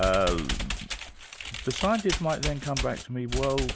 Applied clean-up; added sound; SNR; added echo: none; Computer keyboard; 4 dB; none.